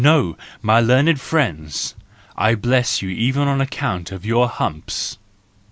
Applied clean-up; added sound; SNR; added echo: none; none; none; none.